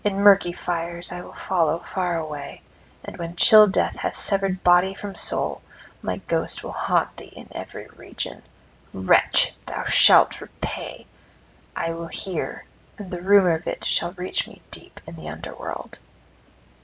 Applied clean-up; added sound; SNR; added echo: none; none; none; none.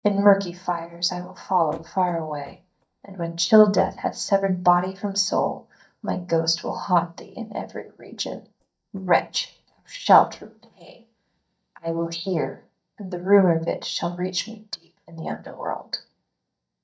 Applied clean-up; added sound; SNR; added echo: neural mask model DeepFilterNet 3.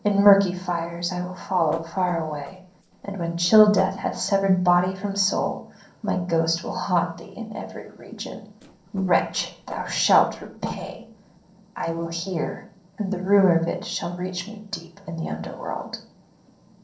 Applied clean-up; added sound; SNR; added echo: neural separator model SepFormer DNS4.